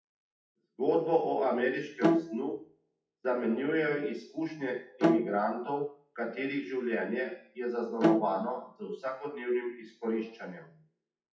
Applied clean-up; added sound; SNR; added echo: classical method WPE with log-MMSE.